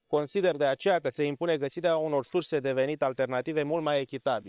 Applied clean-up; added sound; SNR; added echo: neural separator model SepFormer WHAM!.